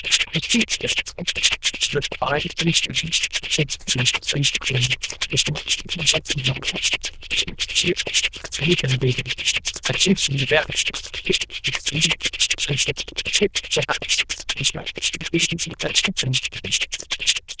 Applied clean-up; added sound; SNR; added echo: neural diffusion model UNIVERSE++.